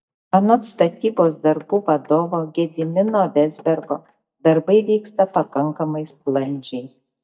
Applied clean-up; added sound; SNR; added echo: neural mask model DeepFilterNet 3.